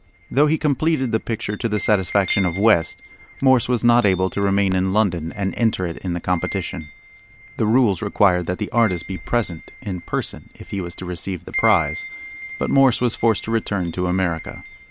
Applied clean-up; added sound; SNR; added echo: none; Wind chime; 15 dB; none.